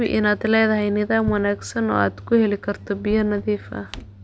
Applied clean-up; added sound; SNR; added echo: none; Drawer open or close; 19 dB; none.